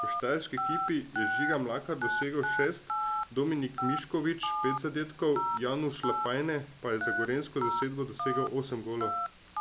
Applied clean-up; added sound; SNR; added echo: none; Telephone; 2 dB; none.